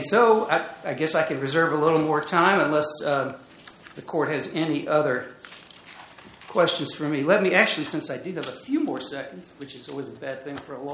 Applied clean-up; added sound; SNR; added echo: none; none; none; none.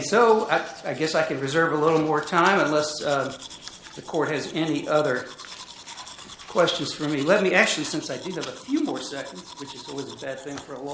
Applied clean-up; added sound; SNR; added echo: none; Domestic sounds, home sounds; 19 dB; none.